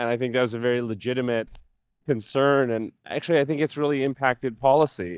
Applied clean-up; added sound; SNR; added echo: neural mask model DeepFilterNet 3.